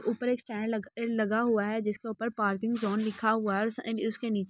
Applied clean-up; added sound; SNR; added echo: none; none; none; none.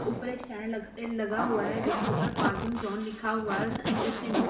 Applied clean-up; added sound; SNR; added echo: none; Zipper (clothing); 0 dB; reverberation time 0.7 s.